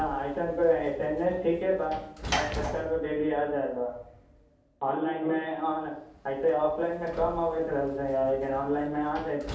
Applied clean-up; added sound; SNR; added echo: none; Sliding door / Slam; 12 dB; reverberation time 0.7 s.